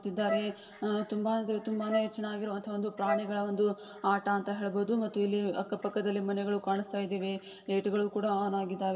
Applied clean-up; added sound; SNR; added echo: none; Wind instrument, woodwind instrument; 5 dB; reverberation time 2.0 s.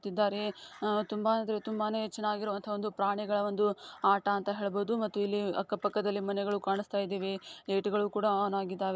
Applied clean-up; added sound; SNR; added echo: none; none; none; none.